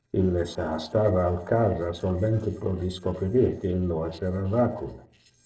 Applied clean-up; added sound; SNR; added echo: neural separator model SepFormer DNS4.